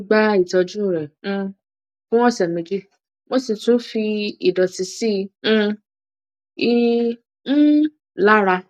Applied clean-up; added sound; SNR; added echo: none; none; none; none.